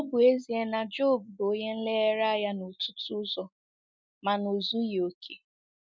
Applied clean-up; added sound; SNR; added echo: none; none; none; none.